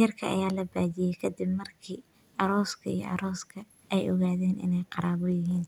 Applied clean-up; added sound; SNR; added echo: none; none; none; none.